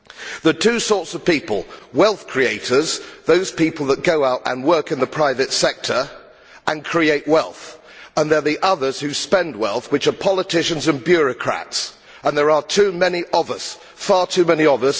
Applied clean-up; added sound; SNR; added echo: none; none; none; none.